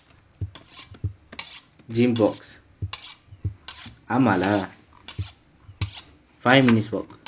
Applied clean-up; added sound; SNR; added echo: none; Walk, footsteps / Bird vocalization, bird call, bird song + Cutlery, silverware; 11 dB; none.